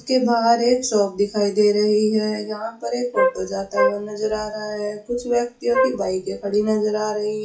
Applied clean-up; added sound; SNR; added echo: classical method WPE with log-MMSE.